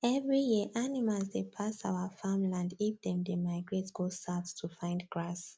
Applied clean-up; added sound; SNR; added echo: none; none; none; none.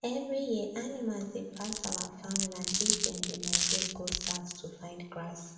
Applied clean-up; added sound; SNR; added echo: none; Glass; -4 dB; reverberation time 1.1 s.